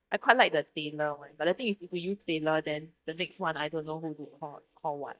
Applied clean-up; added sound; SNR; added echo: neural mask model DeepFilterNet 3.